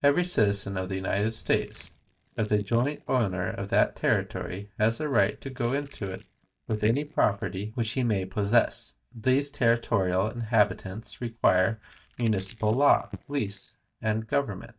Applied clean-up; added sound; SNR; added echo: neural mask model DeepFilterNet 3.